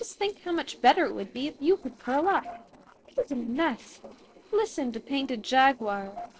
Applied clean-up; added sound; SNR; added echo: neural separator model SepFormer DNS4.